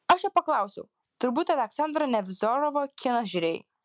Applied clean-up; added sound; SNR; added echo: none; none; none; none.